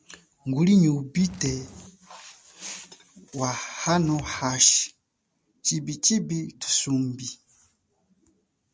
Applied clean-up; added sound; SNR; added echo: none; Walk, footsteps; 17 dB; none.